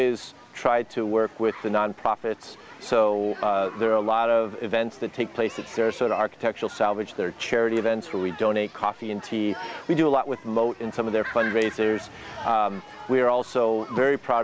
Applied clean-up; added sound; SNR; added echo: none; none; none; none.